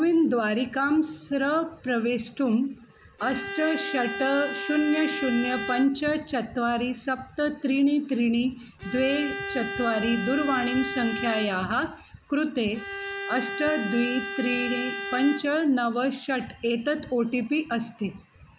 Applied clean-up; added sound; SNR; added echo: none; Bowed string instrument; 8 dB; none.